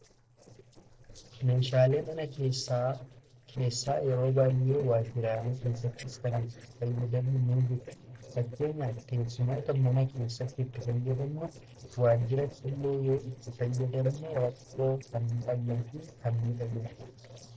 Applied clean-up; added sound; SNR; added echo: neural separator model SepFormer DNS4.